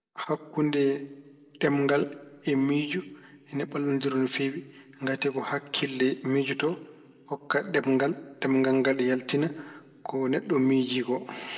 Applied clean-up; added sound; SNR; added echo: none; none; none; reverberation time 1.0 s.